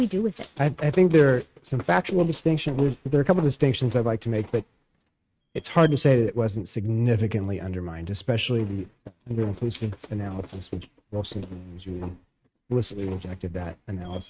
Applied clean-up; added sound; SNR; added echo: neural mask model RNNoise.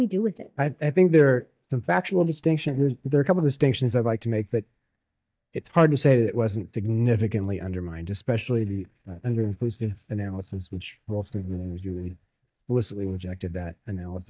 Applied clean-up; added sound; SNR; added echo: neural mask model DeepFilterNet 3.